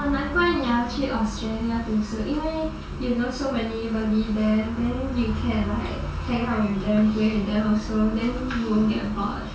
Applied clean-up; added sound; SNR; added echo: none; none; none; reverberation time 0.3 s.